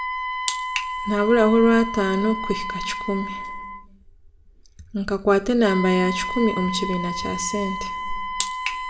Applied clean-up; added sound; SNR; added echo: none; Wind instrument, woodwind instrument; 7 dB; reverberation time 1.5 s.